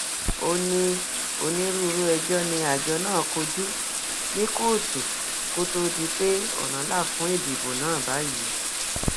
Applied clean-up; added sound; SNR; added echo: none; Bathtub (filling or washing); -2 dB; none.